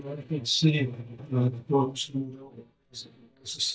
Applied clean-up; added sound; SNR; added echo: neural mask model DeepFilterNet 3.